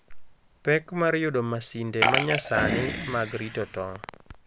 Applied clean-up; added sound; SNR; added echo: none; Burping, eructation; 0 dB; none.